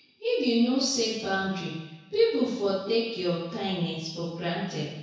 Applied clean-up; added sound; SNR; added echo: none; none; none; reverberation time 1.0 s.